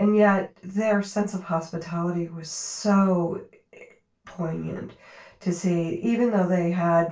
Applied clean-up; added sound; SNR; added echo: none; none; none; reverberation time 0.2 s.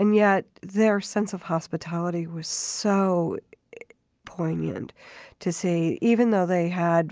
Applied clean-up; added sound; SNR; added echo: none; none; none; none.